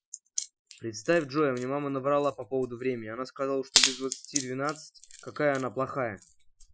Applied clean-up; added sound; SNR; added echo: classical method Wiener filter.